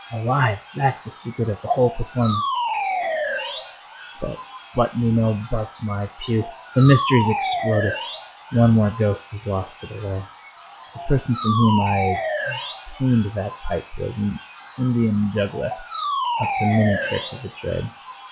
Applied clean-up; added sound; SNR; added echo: classical method log-MMSE.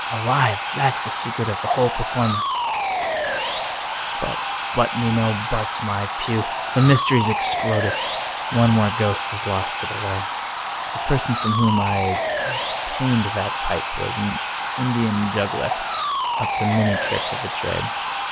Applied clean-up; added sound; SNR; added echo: none; Sawing; 2 dB; none.